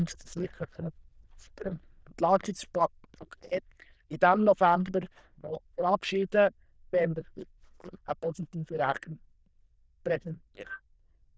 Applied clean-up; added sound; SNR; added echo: neural diffusion model UNIVERSE++.